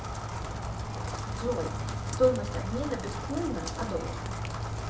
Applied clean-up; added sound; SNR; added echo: none; Rain; 1 dB; reverberation time 0.3 s.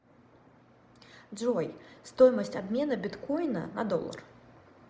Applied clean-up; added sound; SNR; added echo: none; none; none; none.